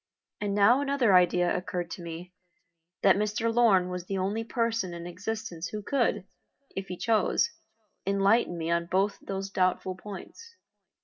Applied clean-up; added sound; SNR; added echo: none; none; none; reverberation time 0.3 s.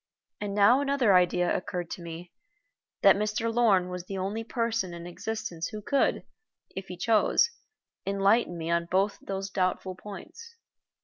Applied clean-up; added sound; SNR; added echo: none; none; none; none.